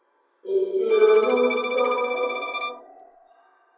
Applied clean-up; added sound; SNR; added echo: none; Bowed string instrument; 10 dB; reverberation time 2.2 s.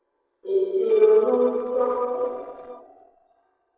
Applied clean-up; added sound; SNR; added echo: neural separator model SepFormer DNS4.